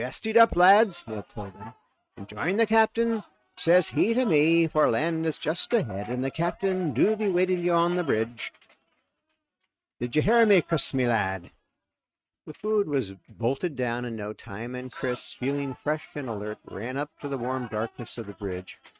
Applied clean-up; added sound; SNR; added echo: neural mask model RNNoise.